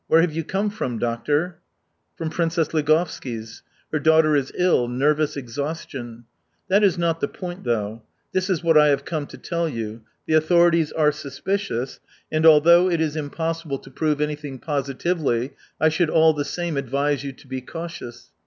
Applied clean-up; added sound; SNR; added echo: none; none; none; none.